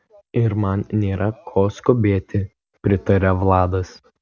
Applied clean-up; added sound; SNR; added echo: none; none; none; none.